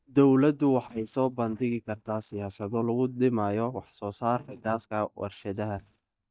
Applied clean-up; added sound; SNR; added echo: neural mask model DeepFilterNet 3.